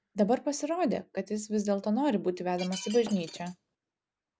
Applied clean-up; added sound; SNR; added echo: none; Shatter; 14 dB; none.